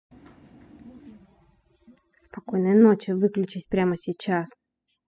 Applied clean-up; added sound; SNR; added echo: classical method spectral subtraction.